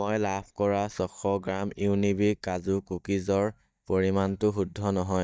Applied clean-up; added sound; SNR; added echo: neural mask model DeepFilterNet 3.